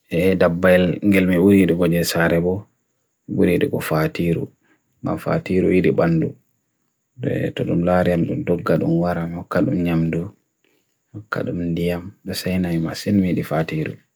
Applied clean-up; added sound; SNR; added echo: none; none; none; none.